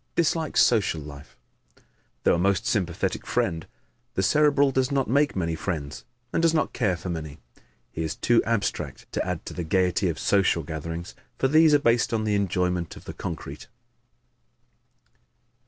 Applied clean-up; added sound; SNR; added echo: none; none; none; none.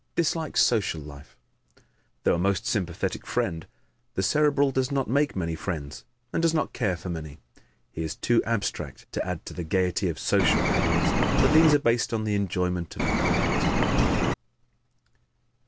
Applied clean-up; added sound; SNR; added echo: none; Bird; -4 dB; none.